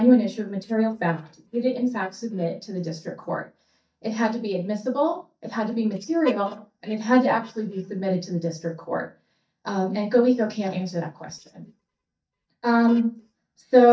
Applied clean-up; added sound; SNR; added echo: neural mask model DeepFilterNet 3.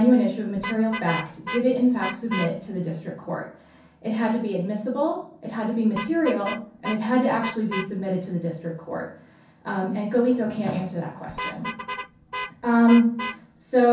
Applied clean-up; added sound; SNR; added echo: none; Vehicle horn, car horn, honking; 13 dB; reverberation time 0.6 s.